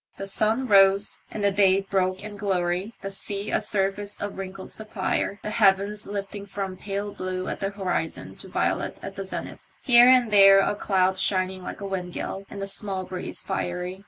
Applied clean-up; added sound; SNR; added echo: none; none; none; none.